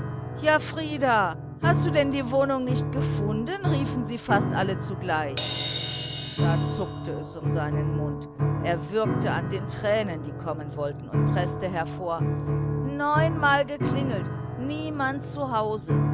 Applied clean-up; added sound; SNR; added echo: none; Piano + Crash cymbal; 0 dB; none.